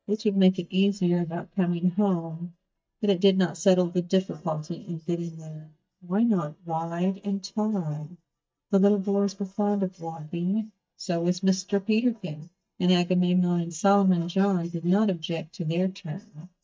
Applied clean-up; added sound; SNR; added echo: neural mask model DeepFilterNet 3.